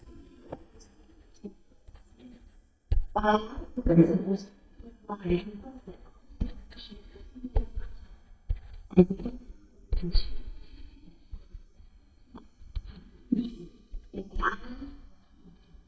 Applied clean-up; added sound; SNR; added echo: neural mask model DeepFilterNet 3.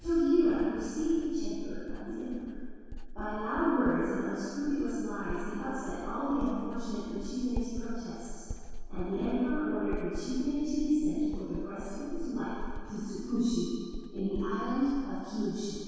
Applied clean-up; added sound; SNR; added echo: none; Writing; 7 dB; reverberation time 2.0 s.